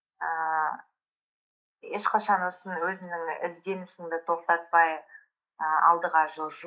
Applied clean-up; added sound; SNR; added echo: neural mask model Resemble Enhance denoiser.